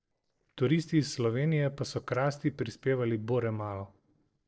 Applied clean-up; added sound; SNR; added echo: neural separator model SepFormer DNS4.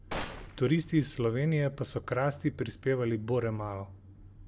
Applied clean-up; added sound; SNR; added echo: none; Gunshot, gunfire; 11 dB; reverberation time 0.4 s.